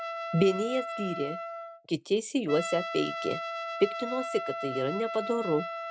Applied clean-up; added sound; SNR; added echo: none; Trumpet; 6 dB; none.